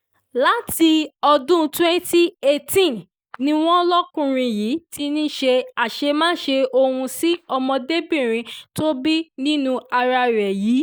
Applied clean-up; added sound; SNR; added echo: neural mask model DeepFilterNet 3.